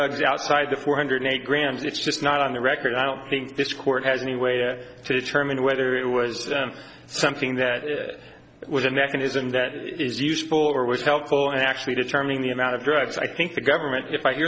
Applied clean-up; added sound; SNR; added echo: none; none; none; none.